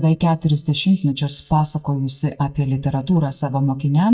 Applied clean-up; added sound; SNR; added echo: neural mask model DeepFilterNet 3.